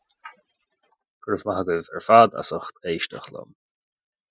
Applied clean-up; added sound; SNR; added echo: classical method Wiener filter.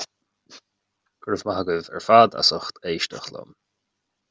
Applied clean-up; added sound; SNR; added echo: none; none; none; none.